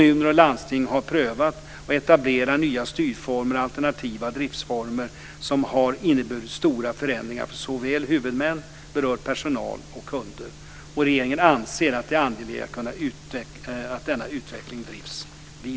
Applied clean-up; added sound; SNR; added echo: none; none; none; none.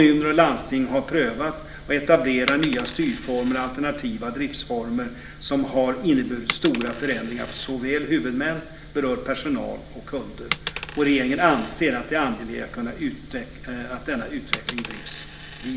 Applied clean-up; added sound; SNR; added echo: none; Coin (dropping); 13 dB; reverberation time 0.9 s.